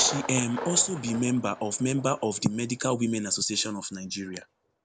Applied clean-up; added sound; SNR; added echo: none; Thunder; 13 dB; none.